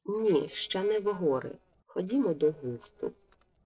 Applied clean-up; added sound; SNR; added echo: neural separator model SepFormer DNS4.